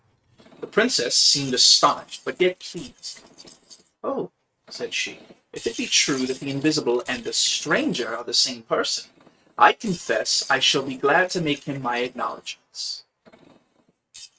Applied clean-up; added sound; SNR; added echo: neural mask model RNNoise.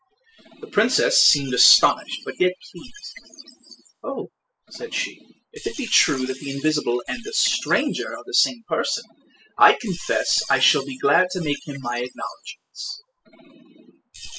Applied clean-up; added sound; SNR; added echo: classical method spectral subtraction.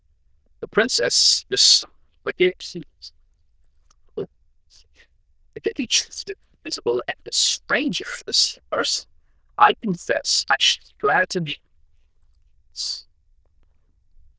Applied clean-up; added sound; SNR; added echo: neural diffusion model UNIVERSE++.